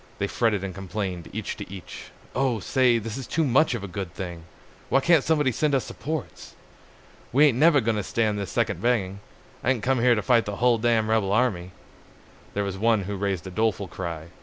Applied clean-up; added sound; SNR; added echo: none; none; none; none.